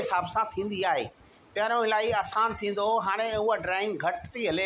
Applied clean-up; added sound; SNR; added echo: none; none; none; none.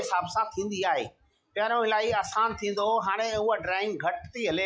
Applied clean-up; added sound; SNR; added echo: classical method log-MMSE.